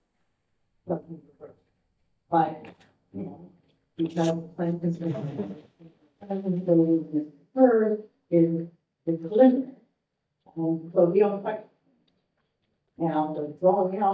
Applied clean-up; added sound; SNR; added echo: neural mask model DeepFilterNet 3.